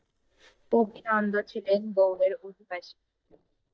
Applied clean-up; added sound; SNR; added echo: neural mask model DeepFilterNet 3.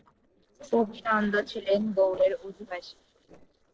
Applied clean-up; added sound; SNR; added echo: neural separator model SepFormer DNS4.